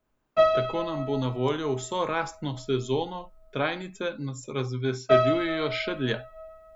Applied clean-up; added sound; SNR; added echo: none; Piano; 1 dB; none.